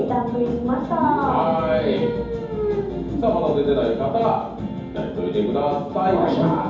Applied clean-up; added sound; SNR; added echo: none; none; none; reverberation time 0.9 s.